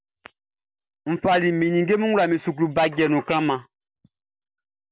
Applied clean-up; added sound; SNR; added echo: none; none; none; none.